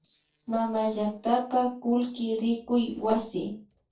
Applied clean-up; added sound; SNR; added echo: neural separator model SepFormer DNS4.